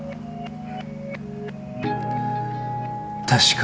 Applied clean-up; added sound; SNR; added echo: none; none; none; none.